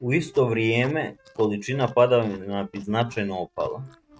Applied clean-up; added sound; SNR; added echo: neural mask model RNNoise.